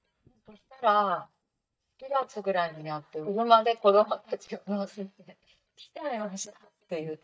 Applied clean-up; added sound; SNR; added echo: neural mask model DeepFilterNet 3.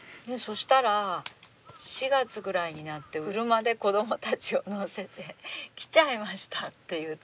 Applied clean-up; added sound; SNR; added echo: none; none; none; none.